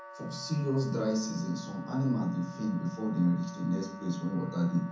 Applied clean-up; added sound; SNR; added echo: none; Wind instrument, woodwind instrument; 16 dB; reverberation time 0.6 s.